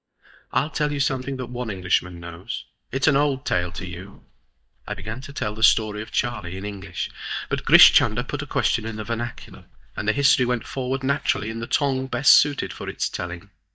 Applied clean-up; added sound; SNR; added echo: neural mask model DeepFilterNet 3.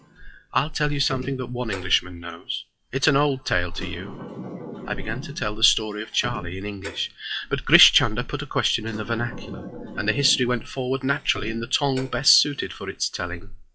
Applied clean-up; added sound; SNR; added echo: classical method WPE with log-MMSE.